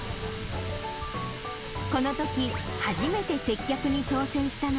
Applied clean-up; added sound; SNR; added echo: none; Water tap, faucet; 10 dB; none.